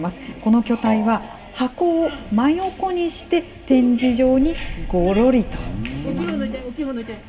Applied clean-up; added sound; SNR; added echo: none; none; none; reverberation time 1.6 s.